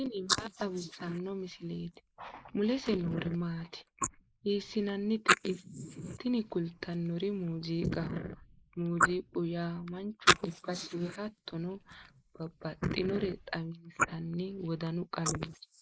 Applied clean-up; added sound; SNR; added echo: neural mask model Resemble Enhance denoiser.